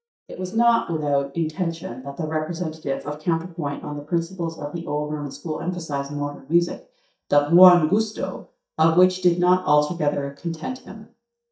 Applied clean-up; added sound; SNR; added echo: neural mask model DeepFilterNet 3.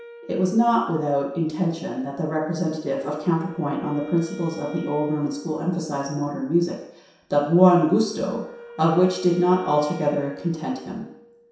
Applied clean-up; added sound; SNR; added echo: none; Wind instrument, woodwind instrument; 20 dB; reverberation time 0.7 s.